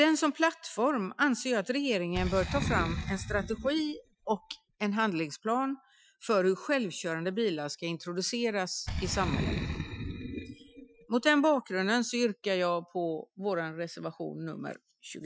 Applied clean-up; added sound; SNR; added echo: classical method Wiener filter.